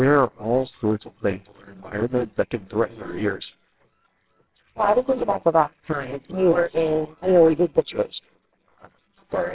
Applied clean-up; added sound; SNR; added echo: neural separator model SepFormer WHAMR!.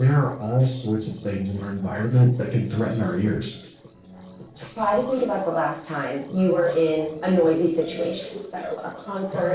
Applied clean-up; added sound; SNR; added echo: neural separator model SepFormer DNS4.